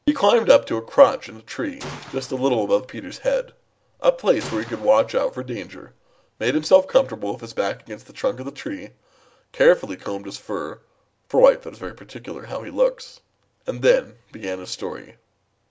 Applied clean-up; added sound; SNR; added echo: none; Gunshot, gunfire; 20 dB; none.